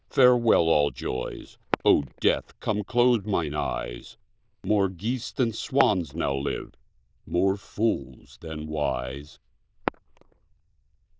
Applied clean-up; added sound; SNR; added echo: neural diffusion model UNIVERSE++.